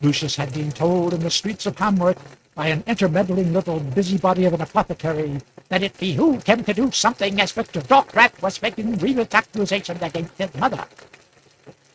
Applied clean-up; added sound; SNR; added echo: neural mask model RNNoise.